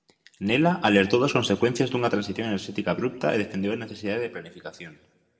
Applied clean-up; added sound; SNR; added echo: none; none; none; reverberation time 1.1 s.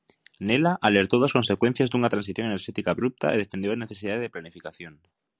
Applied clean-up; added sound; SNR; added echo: none; none; none; none.